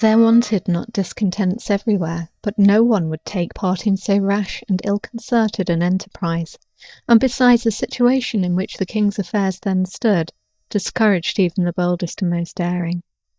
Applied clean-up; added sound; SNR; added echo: neural mask model DeepFilterNet 3.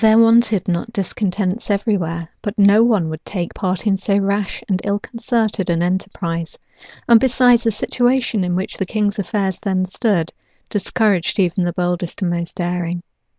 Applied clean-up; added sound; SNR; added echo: none; none; none; none.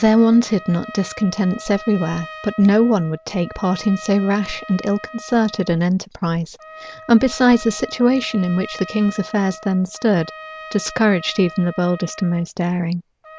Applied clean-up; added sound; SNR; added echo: none; Trumpet; 18 dB; none.